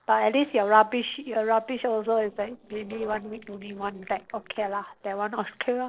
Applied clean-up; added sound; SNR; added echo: neural separator model SepFormer DNS4.